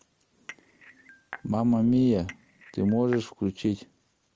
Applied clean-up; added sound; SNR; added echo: none; Cutlery, silverware / Dishes, pots, and pans / Chink, clink; 19 dB; none.